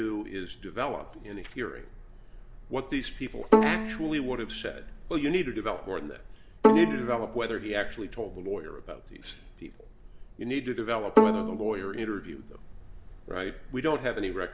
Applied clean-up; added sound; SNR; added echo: none; Bowed string instrument; -4 dB; none.